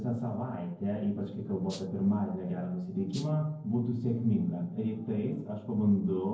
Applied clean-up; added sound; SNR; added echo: neural separator model SepFormer DNS4.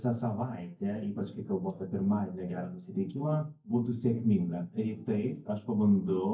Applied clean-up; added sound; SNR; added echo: neural mask model DeepFilterNet 3.